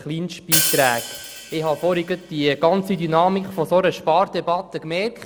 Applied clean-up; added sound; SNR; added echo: none; Hi-hat; 6 dB; none.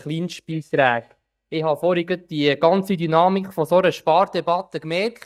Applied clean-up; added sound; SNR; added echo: neural mask model DeepFilterNet 3.